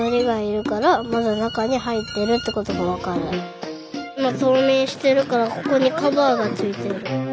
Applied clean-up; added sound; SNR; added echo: none; none; none; none.